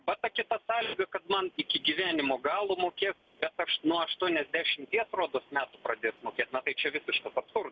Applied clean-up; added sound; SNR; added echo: none; none; none; none.